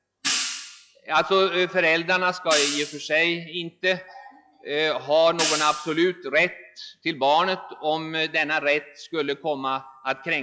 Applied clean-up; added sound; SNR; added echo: classical method log-MMSE.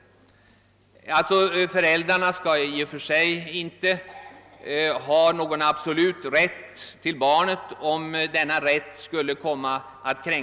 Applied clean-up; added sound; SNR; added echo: none; none; none; none.